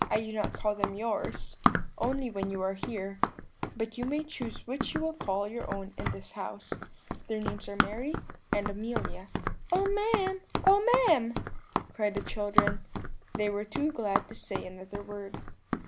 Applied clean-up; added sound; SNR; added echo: none; Run; 2 dB; none.